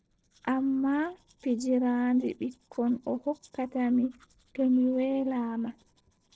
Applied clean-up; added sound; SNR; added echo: neural separator model SepFormer DNS4.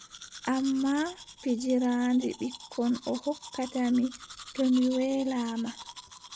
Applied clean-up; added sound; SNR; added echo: none; Domestic sounds, home sounds; 17 dB; none.